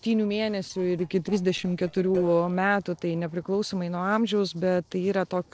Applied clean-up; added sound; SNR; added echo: neural separator model SepFormer DNS4.